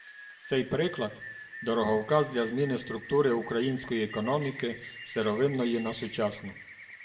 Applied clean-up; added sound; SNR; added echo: none; Rain; 15 dB; reverberation time 0.6 s.